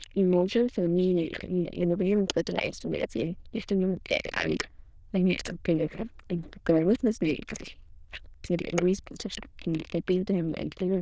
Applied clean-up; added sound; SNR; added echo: neural diffusion model UNIVERSE++.